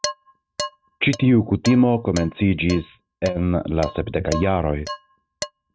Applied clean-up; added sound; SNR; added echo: neural mask model RNNoise.